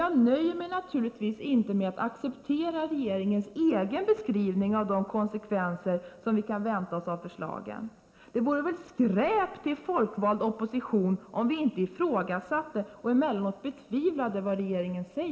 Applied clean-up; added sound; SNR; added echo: none; none; none; reverberation time 2.1 s.